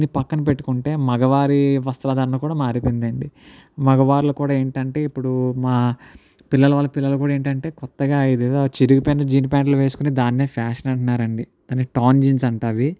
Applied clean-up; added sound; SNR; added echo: none; none; none; none.